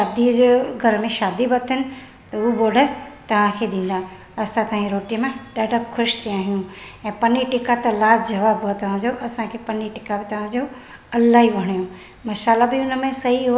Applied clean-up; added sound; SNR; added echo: none; none; none; none.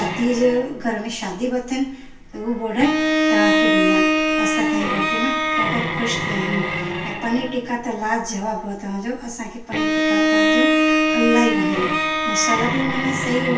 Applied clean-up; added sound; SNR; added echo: none; Bowed string instrument; -3 dB; reverberation time 0.2 s.